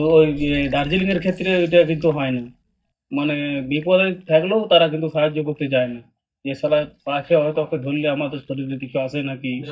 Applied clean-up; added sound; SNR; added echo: neural mask model DeepFilterNet 3.